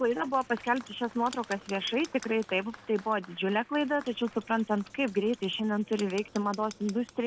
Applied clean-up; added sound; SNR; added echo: none; Applause + Writing; 20 dB; none.